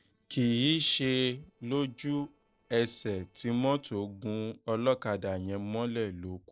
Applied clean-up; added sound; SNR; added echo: neural separator model SepFormer DNS4.